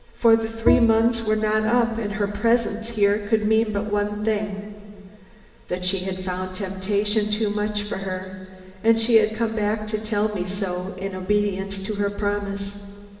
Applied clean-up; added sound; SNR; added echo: none; Bowed string instrument; 7 dB; reverberation time 2.0 s.